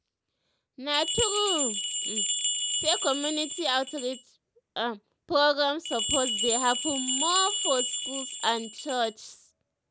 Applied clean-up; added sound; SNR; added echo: none; Bell; 0 dB; none.